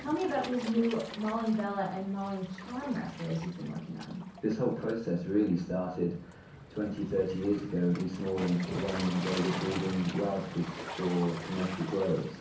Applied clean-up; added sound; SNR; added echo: none; Waves, surf; 11 dB; reverberation time 0.6 s.